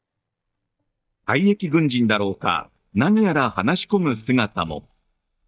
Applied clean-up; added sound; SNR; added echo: neural mask model DeepFilterNet 3.